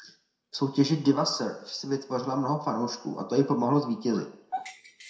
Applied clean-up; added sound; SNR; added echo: none; Dog; 18 dB; reverberation time 0.6 s.